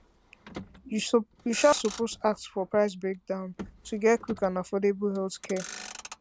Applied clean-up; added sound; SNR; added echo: none; Motor vehicle (road); 12 dB; none.